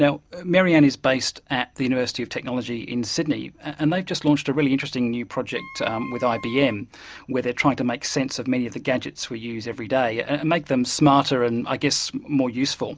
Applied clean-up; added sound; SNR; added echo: none; Wind instrument, woodwind instrument; 18 dB; none.